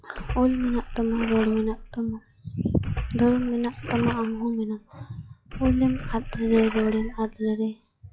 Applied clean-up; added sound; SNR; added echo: classical method log-MMSE.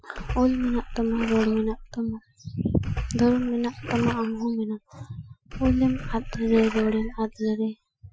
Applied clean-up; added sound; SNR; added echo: classical method Wiener filter.